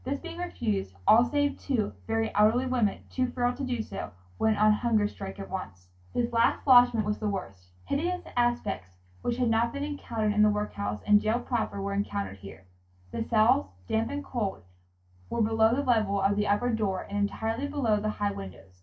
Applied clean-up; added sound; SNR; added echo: none; none; none; reverberation time 0.2 s.